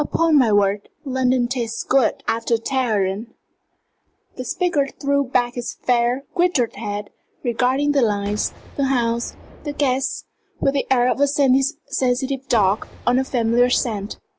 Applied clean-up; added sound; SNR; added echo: none; Boom; 20 dB; none.